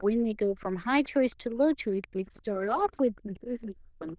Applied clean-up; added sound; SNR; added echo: neural diffusion model UNIVERSE++.